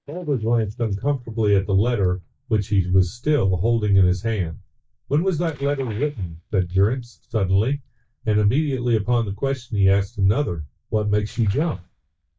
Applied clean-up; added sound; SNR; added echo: neural mask model DeepFilterNet 3.